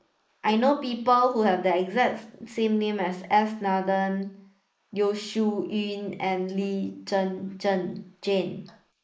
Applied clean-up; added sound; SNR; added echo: neural mask model Resemble Enhance denoiser.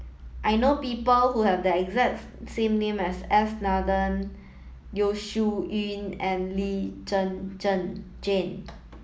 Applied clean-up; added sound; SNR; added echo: none; none; none; none.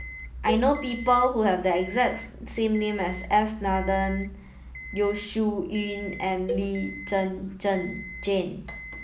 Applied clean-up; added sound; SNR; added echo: none; Cowbell + Alarm; 13 dB; none.